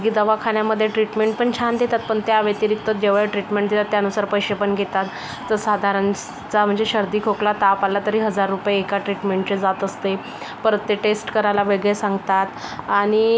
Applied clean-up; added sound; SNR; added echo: none; none; none; none.